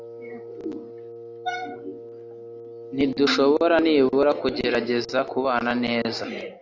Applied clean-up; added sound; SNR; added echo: none; Wind instrument, woodwind instrument; 16 dB; none.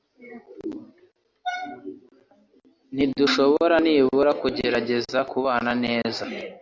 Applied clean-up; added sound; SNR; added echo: none; none; none; none.